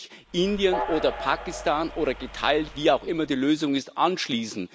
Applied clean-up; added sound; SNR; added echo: none; Train; 11 dB; none.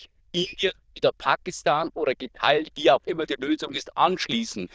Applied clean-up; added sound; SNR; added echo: neural diffusion model UNIVERSE++.